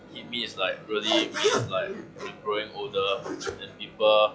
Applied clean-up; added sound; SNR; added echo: classical method log-MMSE.